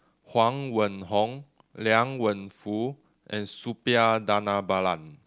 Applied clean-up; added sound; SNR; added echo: none; none; none; none.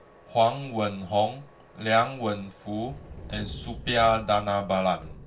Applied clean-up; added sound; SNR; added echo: none; Subway, metro, underground; 17 dB; reverberation time 0.2 s.